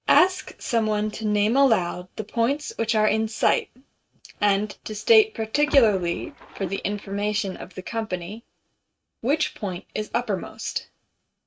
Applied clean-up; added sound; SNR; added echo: neural mask model RNNoise.